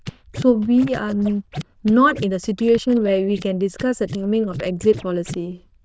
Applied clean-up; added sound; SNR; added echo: neural diffusion model UNIVERSE++.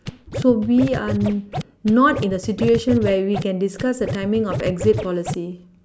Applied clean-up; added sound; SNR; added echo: none; Scratching (performance technique); 8 dB; none.